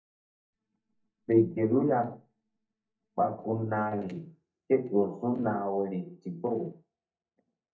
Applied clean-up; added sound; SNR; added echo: neural mask model DeepFilterNet 3.